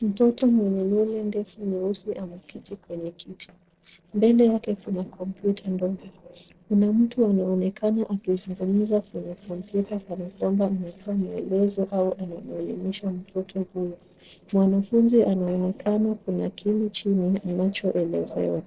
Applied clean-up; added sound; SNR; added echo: neural separator model SepFormer DNS4.